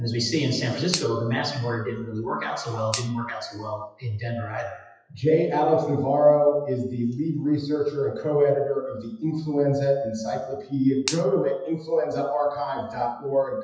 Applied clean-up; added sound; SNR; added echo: classical method WPE with log-MMSE.